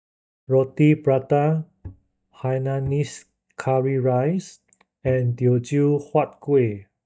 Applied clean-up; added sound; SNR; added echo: neural mask model DeepFilterNet 3.